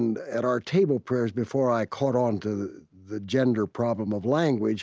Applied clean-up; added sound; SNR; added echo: none; none; none; none.